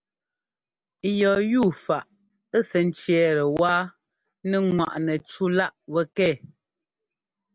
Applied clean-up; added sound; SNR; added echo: none; none; none; none.